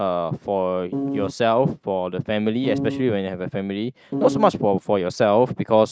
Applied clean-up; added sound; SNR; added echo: neural mask model RNNoise.